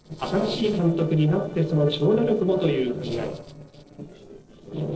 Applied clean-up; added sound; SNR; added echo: neural separator model SepFormer DNS4.